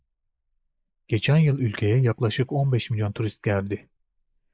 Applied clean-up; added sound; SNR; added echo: neural mask model Resemble Enhance denoiser.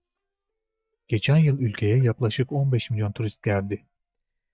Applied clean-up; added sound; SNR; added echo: neural mask model DeepFilterNet 3.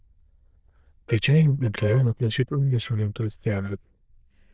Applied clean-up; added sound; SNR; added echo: neural diffusion model UNIVERSE++.